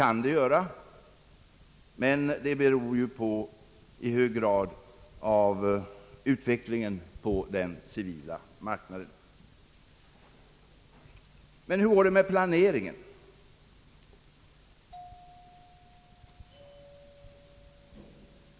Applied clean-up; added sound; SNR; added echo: none; none; none; none.